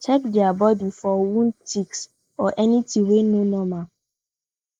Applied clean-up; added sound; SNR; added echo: neural mask model Resemble Enhance denoiser.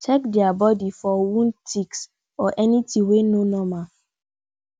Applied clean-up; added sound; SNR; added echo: none; none; none; none.